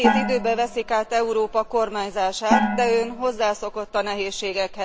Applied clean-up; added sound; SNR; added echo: none; Gong; 4 dB; none.